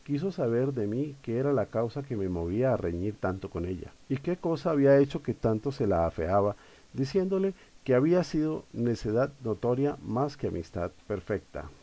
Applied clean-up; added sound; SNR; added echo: none; none; none; none.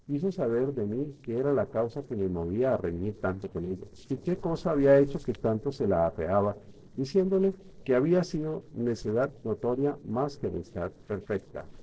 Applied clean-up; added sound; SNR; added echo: neural separator model SepFormer DNS4.